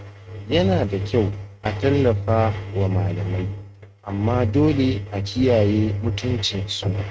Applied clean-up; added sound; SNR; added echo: neural mask model RNNoise.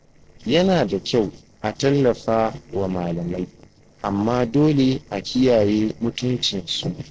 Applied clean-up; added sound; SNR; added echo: neural separator model SepFormer DNS4.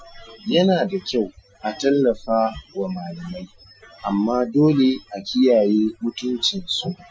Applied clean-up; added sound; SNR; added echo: classical method Wiener filter.